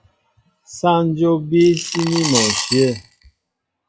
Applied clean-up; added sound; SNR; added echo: classical method log-MMSE.